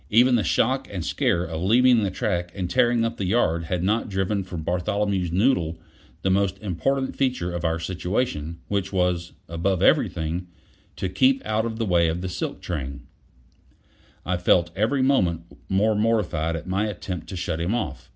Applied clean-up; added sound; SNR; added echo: none; none; none; none.